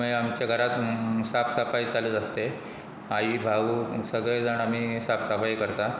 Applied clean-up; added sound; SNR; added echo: none; none; none; none.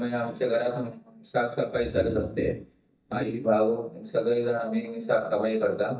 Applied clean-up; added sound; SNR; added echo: neural mask model DeepFilterNet 3.